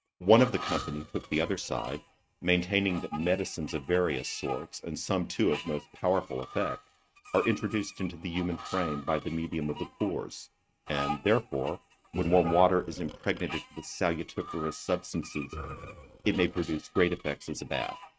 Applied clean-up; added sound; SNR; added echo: neural mask model RNNoise.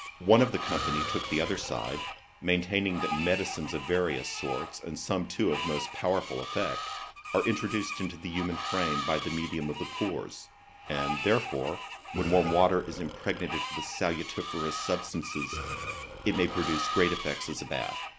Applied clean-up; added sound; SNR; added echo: none; Burping, eructation + Screech; 6 dB; none.